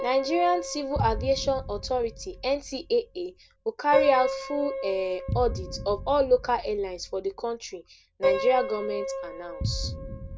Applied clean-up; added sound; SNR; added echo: none; Boom + Piano; 5 dB; none.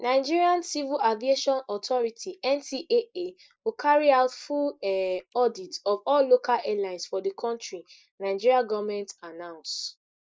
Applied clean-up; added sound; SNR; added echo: neural mask model Resemble Enhance denoiser.